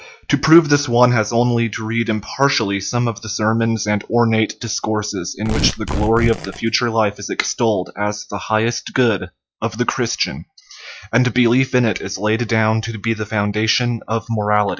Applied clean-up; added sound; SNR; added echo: classical method log-MMSE.